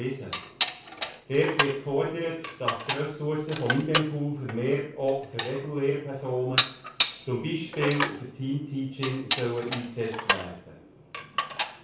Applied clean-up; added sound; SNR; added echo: none; Dishes, pots, and pans; 3 dB; reverberation time 0.4 s.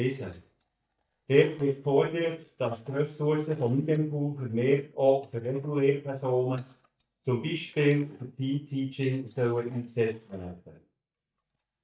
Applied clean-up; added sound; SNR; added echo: neural mask model DeepFilterNet 3.